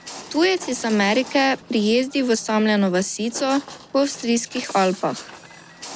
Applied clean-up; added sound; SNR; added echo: none; Walk, footsteps; 18 dB; none.